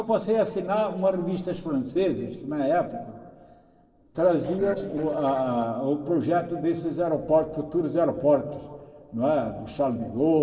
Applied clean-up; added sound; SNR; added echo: neural separator model SepFormer DNS4.